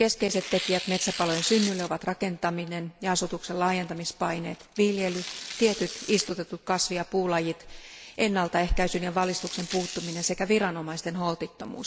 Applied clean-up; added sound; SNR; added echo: none; Tearing; 13 dB; none.